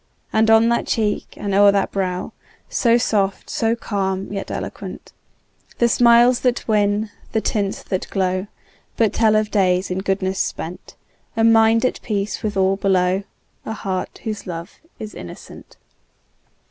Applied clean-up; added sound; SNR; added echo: none; Bass drum; 19 dB; none.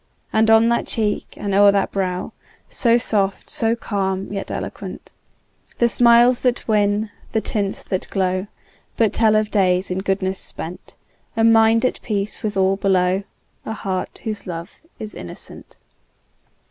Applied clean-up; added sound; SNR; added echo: none; none; none; none.